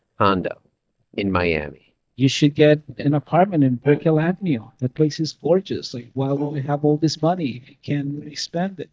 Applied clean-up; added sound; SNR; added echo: neural mask model DeepFilterNet 3.